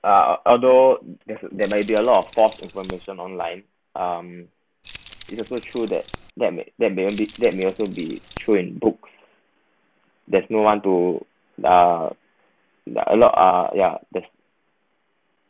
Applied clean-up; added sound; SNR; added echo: none; Keys jangling; 12 dB; none.